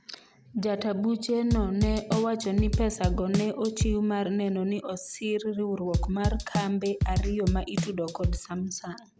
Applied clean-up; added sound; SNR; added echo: none; Drum / Drum kit; 0 dB; none.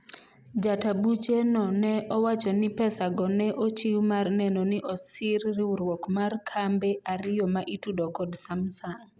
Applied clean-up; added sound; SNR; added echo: none; none; none; none.